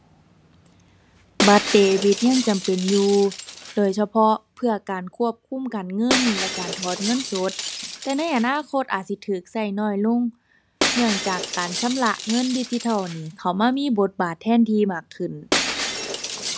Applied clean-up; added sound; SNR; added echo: none; Shatter; 8 dB; none.